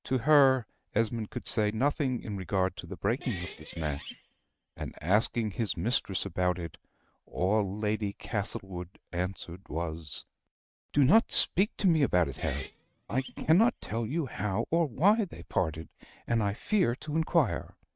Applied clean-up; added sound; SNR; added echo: neural mask model RNNoise.